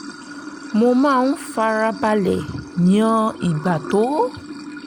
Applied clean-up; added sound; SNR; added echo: none; Sink (filling or washing) / Water; 14 dB; none.